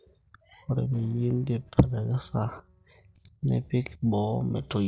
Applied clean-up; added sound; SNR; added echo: neural separator model SepFormer DNS4.